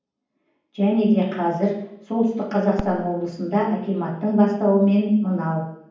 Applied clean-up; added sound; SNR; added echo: none; Fireworks; 20 dB; reverberation time 1.2 s.